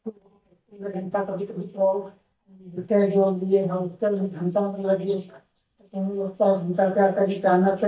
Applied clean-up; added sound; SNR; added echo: neural mask model DeepFilterNet 3.